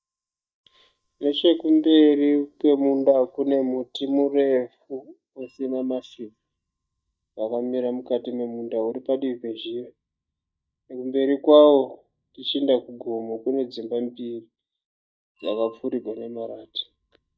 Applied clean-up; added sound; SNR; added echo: neural mask model DeepFilterNet 3.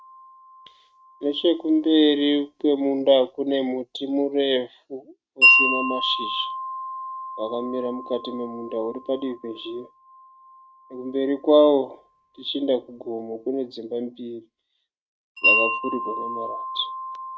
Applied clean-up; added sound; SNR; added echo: neural mask model RNNoise.